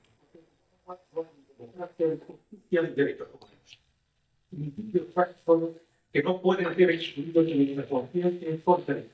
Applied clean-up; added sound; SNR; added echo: neural mask model DeepFilterNet 3.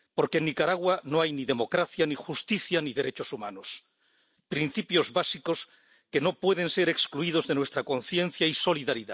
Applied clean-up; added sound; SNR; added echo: none; none; none; none.